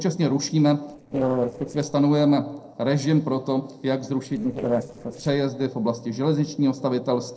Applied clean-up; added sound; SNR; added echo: neural separator model SepFormer DNS4.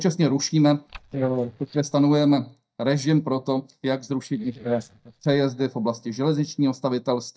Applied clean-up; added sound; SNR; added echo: neural mask model DeepFilterNet 3.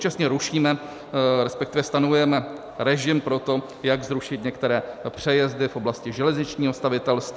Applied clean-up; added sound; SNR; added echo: none; none; none; none.